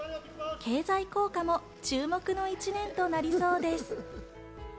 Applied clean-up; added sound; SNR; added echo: none; none; none; none.